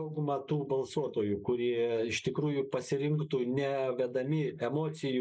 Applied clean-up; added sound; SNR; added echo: neural mask model Resemble Enhance denoiser.